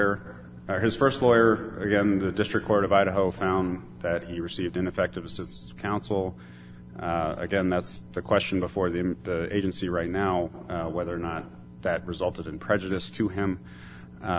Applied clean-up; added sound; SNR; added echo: none; none; none; none.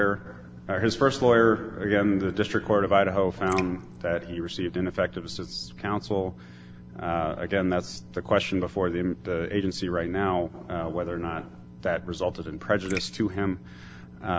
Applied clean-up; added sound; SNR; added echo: none; Raindrop; 13 dB; none.